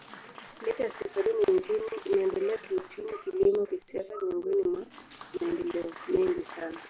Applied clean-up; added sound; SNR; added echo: none; Applause; 19 dB; none.